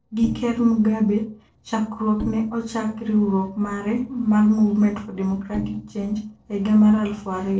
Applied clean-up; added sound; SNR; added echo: neural separator model SepFormer DNS4.